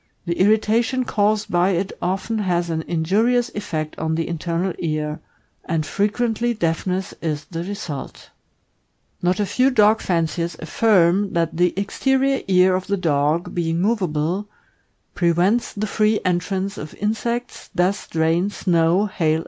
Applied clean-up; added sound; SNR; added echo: none; none; none; none.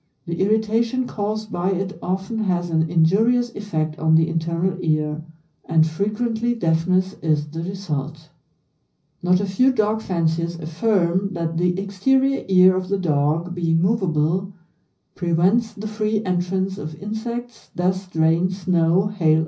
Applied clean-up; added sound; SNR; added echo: none; none; none; reverberation time 0.5 s.